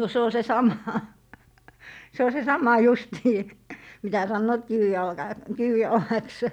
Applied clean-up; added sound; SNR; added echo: none; none; none; none.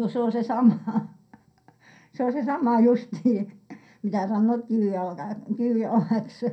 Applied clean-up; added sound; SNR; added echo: none; none; none; reverberation time 0.2 s.